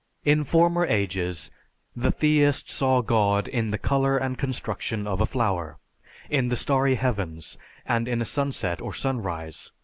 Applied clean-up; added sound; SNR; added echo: none; none; none; none.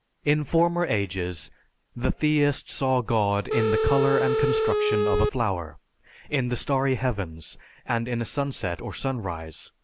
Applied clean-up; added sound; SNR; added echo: none; Telephone; -2 dB; none.